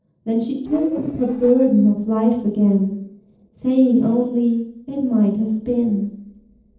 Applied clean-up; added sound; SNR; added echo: neural separator model SepFormer DNS4.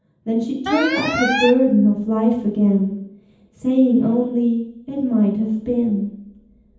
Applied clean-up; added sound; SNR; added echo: none; Alarm; 6 dB; reverberation time 0.8 s.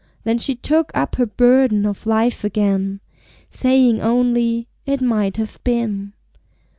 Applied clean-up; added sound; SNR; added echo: none; none; none; none.